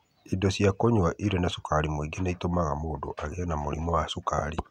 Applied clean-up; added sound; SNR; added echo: none; none; none; none.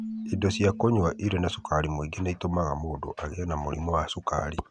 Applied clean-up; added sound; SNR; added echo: none; Keyboard (musical); 14 dB; none.